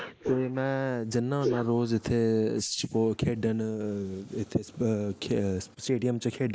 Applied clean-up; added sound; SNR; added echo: neural mask model Resemble Enhance denoiser.